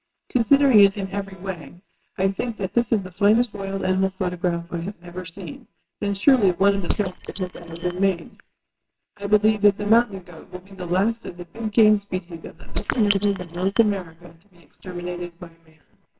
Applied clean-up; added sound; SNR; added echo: neural separator model SepFormer WHAMR!.